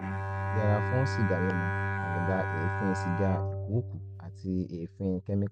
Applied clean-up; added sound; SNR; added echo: none; Bowed string instrument; 1 dB; none.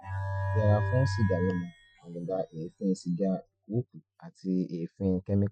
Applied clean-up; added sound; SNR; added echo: classical method Wiener filter.